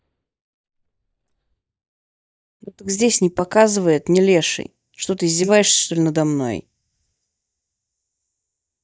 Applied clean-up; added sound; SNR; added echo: neural mask model DeepFilterNet 3.